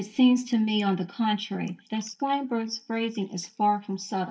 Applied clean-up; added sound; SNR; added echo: neural mask model DeepFilterNet 3.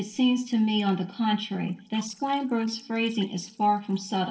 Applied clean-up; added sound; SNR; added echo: neural separator model SepFormer DNS4.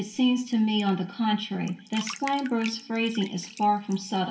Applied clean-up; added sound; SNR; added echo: none; Bathtub (filling or washing); 18 dB; reverberation time 0.7 s.